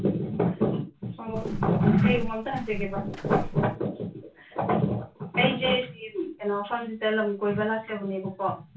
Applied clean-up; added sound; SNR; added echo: none; Walk, footsteps; 10 dB; reverberation time 0.3 s.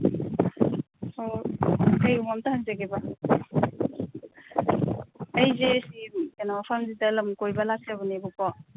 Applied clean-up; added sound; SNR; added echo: none; none; none; none.